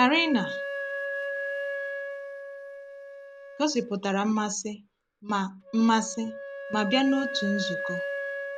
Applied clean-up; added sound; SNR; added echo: none; Wind instrument, woodwind instrument; 6 dB; none.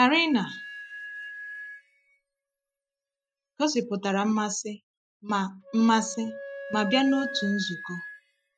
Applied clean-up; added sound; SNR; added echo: classical method Wiener filter.